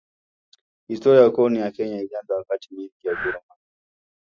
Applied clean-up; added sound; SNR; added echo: classical method Wiener filter.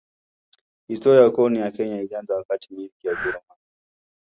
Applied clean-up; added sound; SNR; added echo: none; Breathing; 7 dB; none.